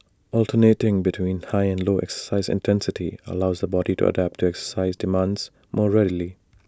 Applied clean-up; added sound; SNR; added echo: none; none; none; none.